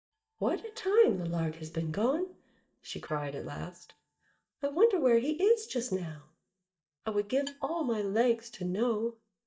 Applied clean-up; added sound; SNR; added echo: neural mask model DeepFilterNet 3.